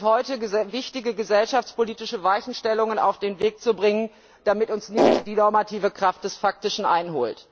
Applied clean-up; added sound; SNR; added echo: none; Fart; -5 dB; none.